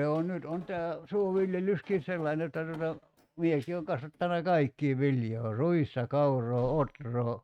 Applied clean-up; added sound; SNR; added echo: neural mask model RNNoise.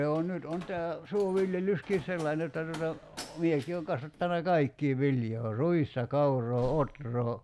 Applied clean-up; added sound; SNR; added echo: none; Slam; 20 dB; none.